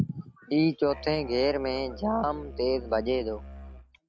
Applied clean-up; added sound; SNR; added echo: none; Musical instrument; 14 dB; none.